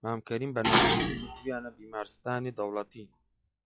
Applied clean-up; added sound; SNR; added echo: classical method log-MMSE.